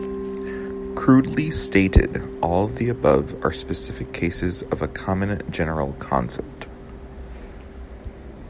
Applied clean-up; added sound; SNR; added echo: none; Mallet percussion; 12 dB; none.